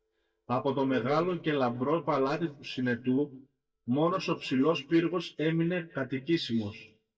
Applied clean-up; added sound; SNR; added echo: neural mask model DeepFilterNet 3.